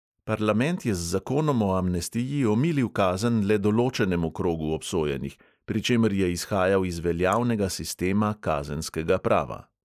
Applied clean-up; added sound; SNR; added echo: neural mask model Resemble Enhance denoiser.